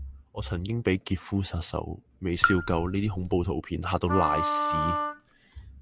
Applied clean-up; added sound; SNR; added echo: none; Raindrop / Drip + Wind instrument, woodwind instrument; 1 dB; none.